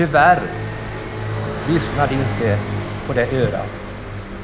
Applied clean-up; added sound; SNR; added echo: none; Car passing by; 5 dB; none.